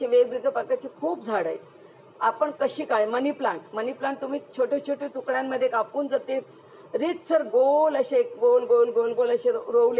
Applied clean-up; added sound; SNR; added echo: none; none; none; none.